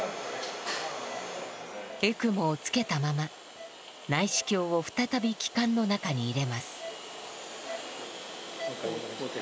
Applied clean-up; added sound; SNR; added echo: none; none; none; none.